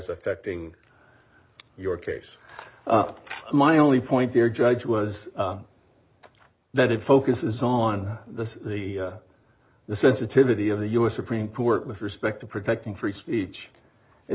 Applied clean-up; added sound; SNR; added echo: none; none; none; none.